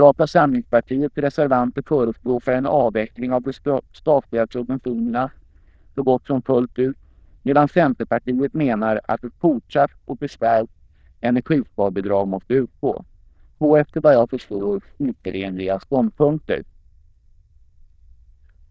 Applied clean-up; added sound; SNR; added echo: neural diffusion model UNIVERSE++.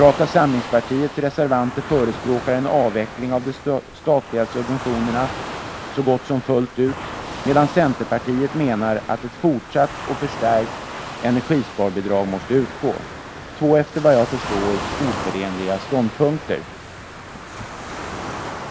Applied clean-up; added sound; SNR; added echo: none; Waves, surf; 10 dB; none.